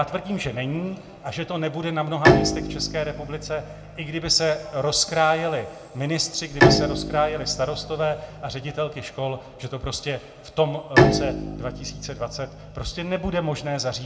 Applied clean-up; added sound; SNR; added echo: none; Bowed string instrument; 0 dB; reverberation time 1.1 s.